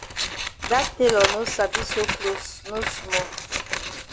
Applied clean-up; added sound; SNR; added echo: none; Scissors; 2 dB; none.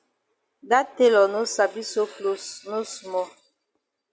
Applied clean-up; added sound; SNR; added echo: none; none; none; none.